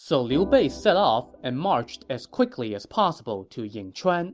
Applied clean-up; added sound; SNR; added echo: none; Organ; 16 dB; none.